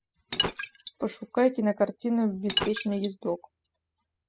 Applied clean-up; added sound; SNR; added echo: classical method spectral subtraction.